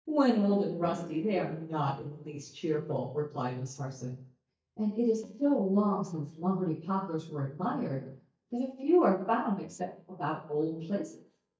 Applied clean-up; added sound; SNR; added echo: neural mask model DeepFilterNet 3.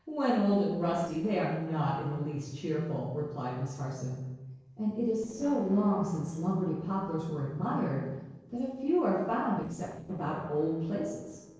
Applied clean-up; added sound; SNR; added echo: neural separator model SepFormer DNS4.